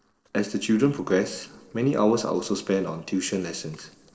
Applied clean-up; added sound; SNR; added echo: neural separator model SepFormer DNS4.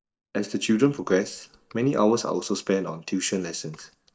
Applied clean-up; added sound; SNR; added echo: neural mask model DeepFilterNet 3.